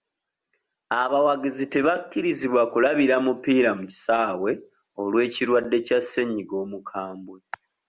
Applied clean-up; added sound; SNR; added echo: none; none; none; none.